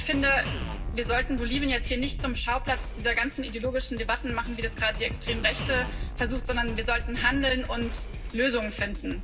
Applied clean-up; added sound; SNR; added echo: none; Drum kit; 4 dB; reverberation time 0.4 s.